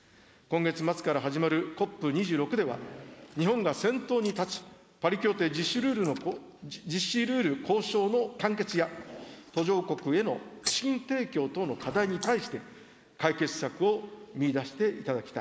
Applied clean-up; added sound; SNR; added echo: neural mask model Resemble Enhance denoiser.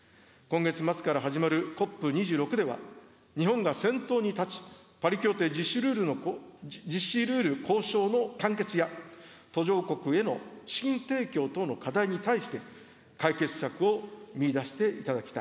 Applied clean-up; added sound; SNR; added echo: none; none; none; none.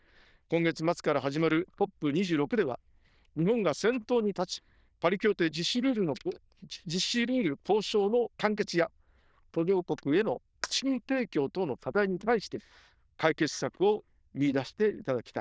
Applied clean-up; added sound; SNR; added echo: neural diffusion model UNIVERSE++.